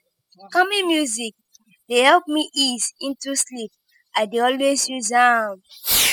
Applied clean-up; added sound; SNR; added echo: classical method spectral subtraction.